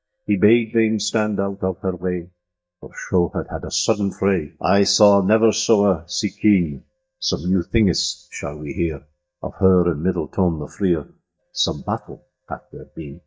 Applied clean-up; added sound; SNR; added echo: neural mask model DeepFilterNet 3.